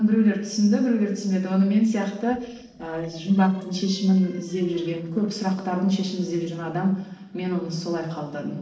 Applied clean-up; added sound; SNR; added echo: neural separator model SepFormer DNS4.